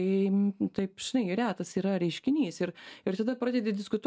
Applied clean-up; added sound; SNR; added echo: none; none; none; none.